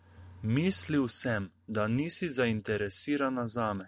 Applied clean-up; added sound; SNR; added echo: none; none; none; none.